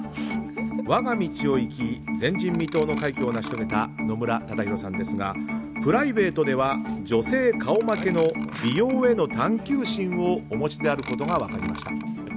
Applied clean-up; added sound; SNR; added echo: none; Clock; 17 dB; none.